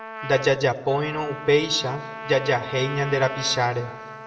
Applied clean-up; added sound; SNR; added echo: none; Trumpet; 12 dB; reverberation time 1.2 s.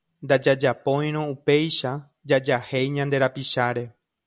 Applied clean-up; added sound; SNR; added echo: none; none; none; none.